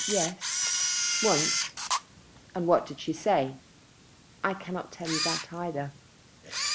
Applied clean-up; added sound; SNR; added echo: none; Camera; 1 dB; none.